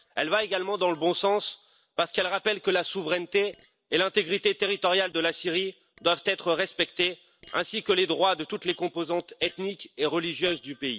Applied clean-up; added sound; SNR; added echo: neural separator model SepFormer DNS4.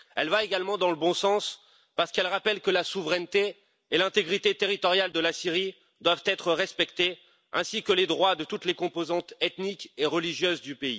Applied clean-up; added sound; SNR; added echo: none; none; none; none.